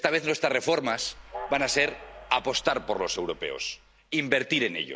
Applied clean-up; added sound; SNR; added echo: none; Train; 17 dB; none.